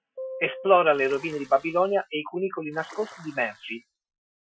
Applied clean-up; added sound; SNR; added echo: classical method Wiener filter.